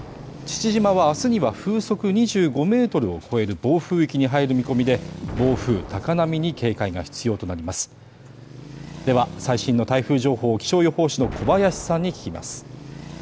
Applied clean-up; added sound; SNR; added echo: none; Explosion + Traffic noise, roadway noise; 15 dB; none.